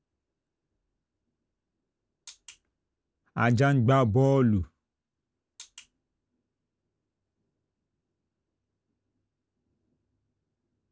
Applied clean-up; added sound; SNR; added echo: none; none; none; none.